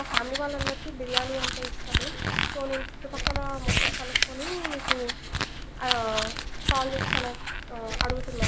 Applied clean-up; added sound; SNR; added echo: none; Crumpling, crinkling; -5 dB; none.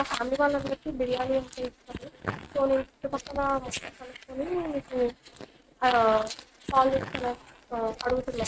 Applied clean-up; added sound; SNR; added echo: neural mask model RNNoise.